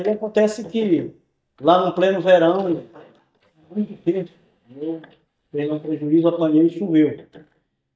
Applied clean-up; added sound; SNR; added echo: neural mask model DeepFilterNet 3.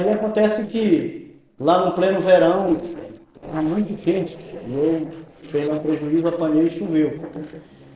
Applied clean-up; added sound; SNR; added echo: neural separator model SepFormer DNS4.